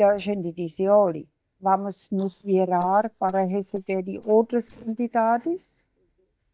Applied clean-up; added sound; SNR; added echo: neural mask model DeepFilterNet 3.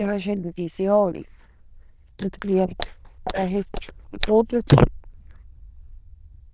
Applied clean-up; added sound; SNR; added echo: neural diffusion model UNIVERSE++.